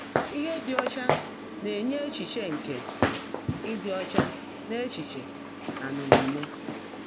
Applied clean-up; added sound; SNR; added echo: none; Walk, footsteps; -3 dB; none.